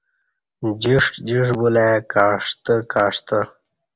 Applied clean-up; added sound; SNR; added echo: none; none; none; none.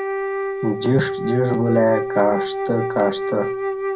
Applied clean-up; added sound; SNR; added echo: none; Wind instrument, woodwind instrument; 3 dB; reverberation time 0.3 s.